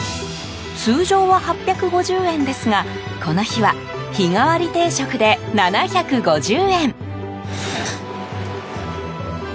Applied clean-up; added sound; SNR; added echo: none; none; none; none.